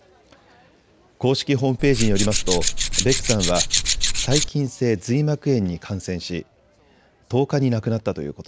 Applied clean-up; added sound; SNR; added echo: none; Tools; -2 dB; none.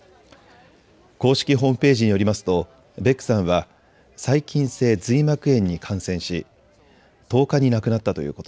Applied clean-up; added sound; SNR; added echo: none; none; none; none.